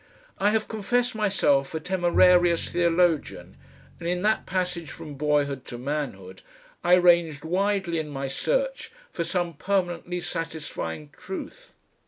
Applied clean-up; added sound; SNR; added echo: none; Bowed string instrument; 11 dB; none.